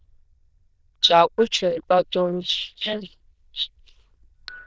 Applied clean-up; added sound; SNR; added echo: neural diffusion model UNIVERSE++.